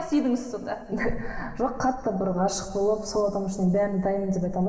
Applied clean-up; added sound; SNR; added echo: none; none; none; reverberation time 2.0 s.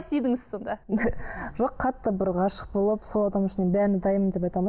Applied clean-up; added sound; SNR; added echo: none; none; none; none.